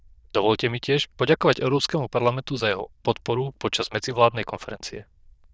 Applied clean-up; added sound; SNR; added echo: neural diffusion model UNIVERSE++.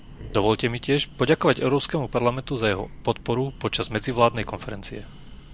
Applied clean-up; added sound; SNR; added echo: none; Breathing; 16 dB; none.